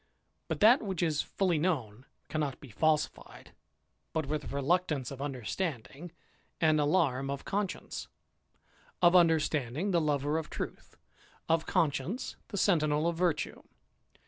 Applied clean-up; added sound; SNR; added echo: none; none; none; none.